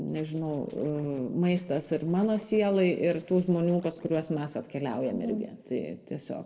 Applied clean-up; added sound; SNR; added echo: neural separator model SepFormer DNS4.